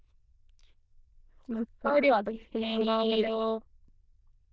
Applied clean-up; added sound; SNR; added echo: neural diffusion model UNIVERSE++.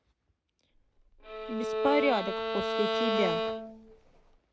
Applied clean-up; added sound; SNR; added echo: none; Bowed string instrument; -1 dB; none.